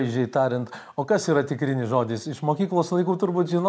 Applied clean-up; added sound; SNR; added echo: none; none; none; none.